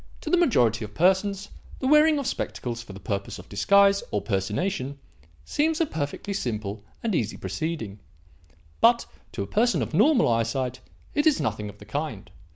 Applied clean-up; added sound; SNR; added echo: none; none; none; none.